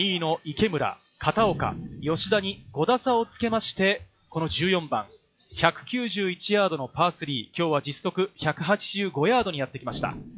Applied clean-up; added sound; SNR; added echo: classical method log-MMSE.